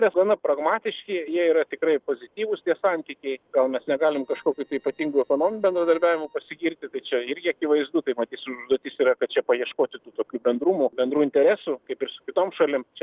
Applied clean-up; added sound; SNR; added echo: neural separator model SepFormer DNS4.